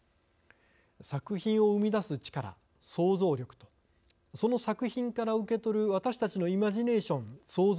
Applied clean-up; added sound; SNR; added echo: none; none; none; none.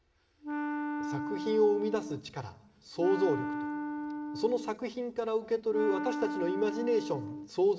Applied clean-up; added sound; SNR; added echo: none; Wind instrument, woodwind instrument; 5 dB; reverberation time 1.2 s.